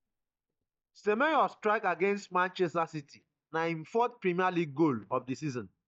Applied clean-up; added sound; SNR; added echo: neural mask model DeepFilterNet 3.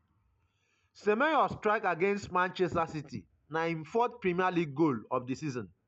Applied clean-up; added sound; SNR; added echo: none; none; none; none.